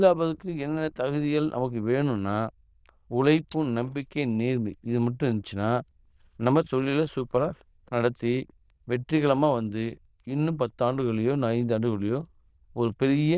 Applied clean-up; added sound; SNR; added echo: neural diffusion model UNIVERSE++.